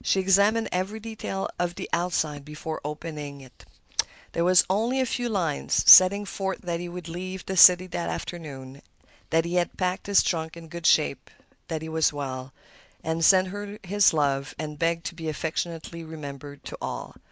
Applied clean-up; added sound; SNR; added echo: none; none; none; none.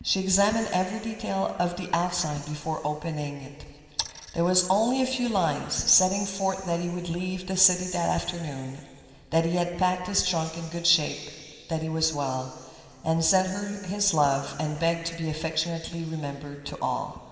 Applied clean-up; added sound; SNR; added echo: none; none; none; reverberation time 2.6 s.